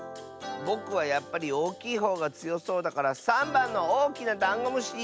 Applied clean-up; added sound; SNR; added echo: none; none; none; none.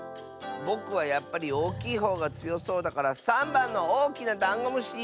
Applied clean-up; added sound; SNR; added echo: none; Animal; 14 dB; none.